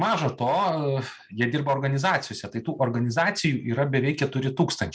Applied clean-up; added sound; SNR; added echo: none; none; none; none.